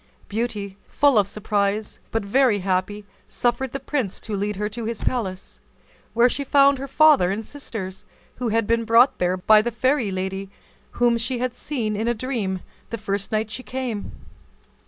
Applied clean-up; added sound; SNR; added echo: none; Squeak / Slam / Wood; 18 dB; none.